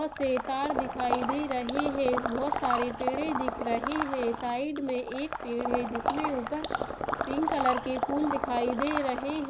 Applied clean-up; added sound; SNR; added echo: none; Water / Liquid; 2 dB; reverberation time 0.4 s.